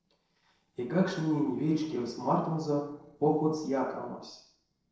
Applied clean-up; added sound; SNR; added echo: neural separator model SepFormer DNS4.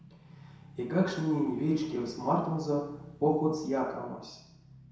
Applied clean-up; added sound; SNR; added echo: none; Motorcycle / Engine; 20 dB; reverberation time 0.7 s.